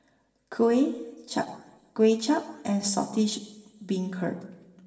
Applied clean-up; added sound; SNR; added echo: none; none; none; reverberation time 1.0 s.